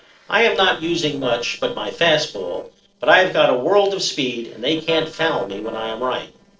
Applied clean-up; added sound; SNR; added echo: neural separator model SepFormer DNS4.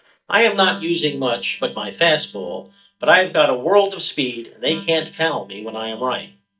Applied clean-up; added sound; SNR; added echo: neural mask model DeepFilterNet 3.